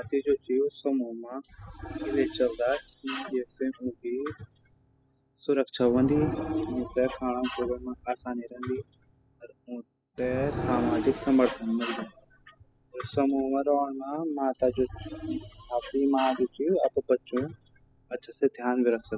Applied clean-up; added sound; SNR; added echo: classical method spectral subtraction.